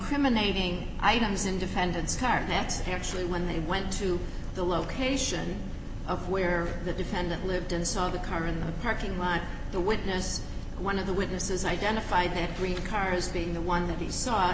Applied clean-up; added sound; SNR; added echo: none; none; none; none.